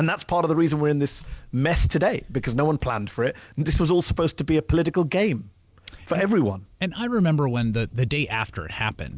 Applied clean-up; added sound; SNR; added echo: none; none; none; none.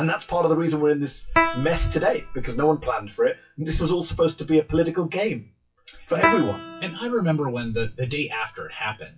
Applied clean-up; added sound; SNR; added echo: classical method WPE with log-MMSE.